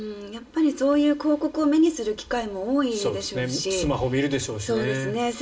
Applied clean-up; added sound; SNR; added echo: none; none; none; reverberation time 0.2 s.